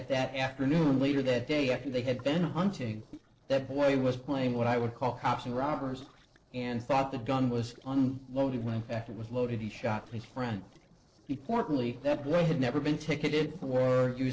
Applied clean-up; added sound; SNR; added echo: neural separator model SepFormer DNS4.